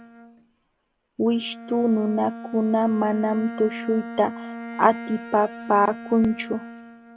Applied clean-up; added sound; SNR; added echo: none; Bowed string instrument; 13 dB; none.